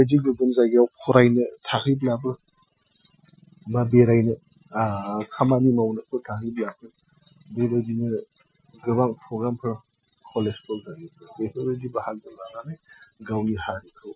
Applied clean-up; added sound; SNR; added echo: classical method Wiener filter.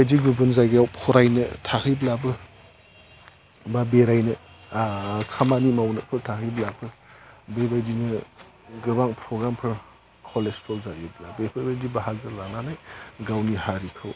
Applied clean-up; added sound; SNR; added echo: none; none; none; none.